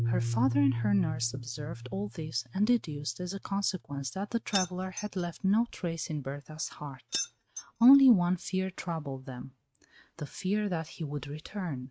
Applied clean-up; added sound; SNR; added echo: neural mask model RNNoise.